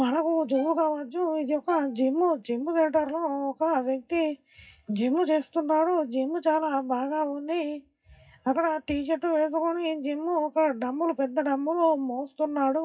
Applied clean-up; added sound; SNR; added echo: classical method WPE with log-MMSE.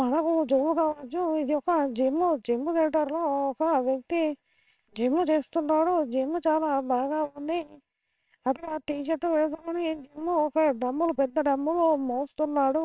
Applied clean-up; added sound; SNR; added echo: neural separator model SepFormer WHAMR!.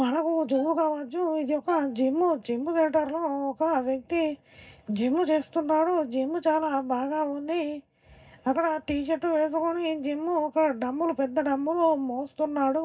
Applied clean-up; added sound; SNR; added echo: neural mask model DeepFilterNet 3.